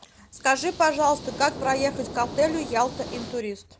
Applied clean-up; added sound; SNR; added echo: none; Hiss; 12 dB; none.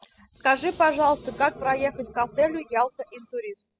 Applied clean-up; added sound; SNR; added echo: classical method spectral subtraction.